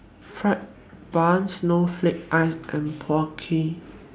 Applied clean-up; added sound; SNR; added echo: none; none; none; none.